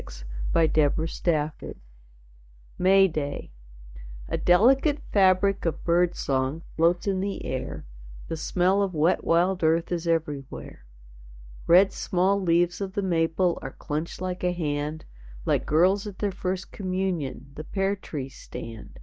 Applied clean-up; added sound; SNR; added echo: neural mask model DeepFilterNet 3.